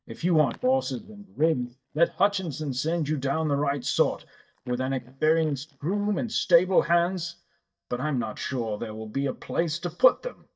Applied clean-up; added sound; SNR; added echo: neural mask model DeepFilterNet 3.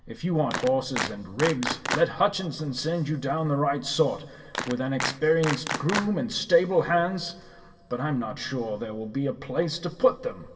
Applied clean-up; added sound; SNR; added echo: none; Clapping; 6 dB; reverberation time 1.3 s.